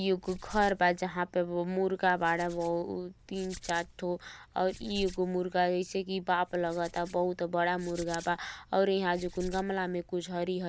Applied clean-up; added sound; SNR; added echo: none; Hands; 18 dB; none.